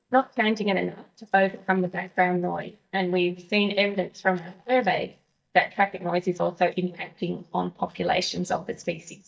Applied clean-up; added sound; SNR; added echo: neural mask model DeepFilterNet 3.